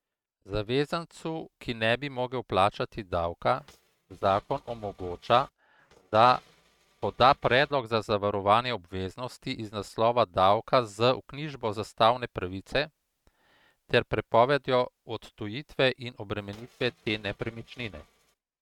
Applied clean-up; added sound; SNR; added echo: neural mask model RNNoise.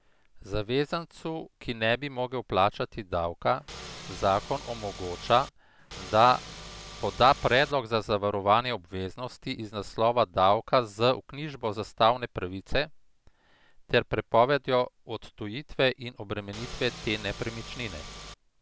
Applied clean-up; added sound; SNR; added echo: none; Engine / Car; 14 dB; none.